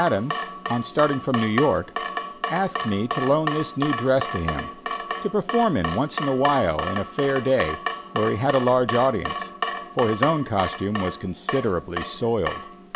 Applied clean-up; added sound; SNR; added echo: none; Drip / Water tap, faucet; 6 dB; none.